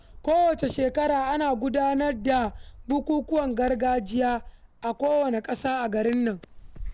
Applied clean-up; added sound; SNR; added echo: none; Bird; 17 dB; none.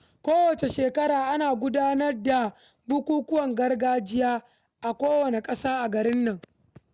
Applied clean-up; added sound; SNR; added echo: none; none; none; none.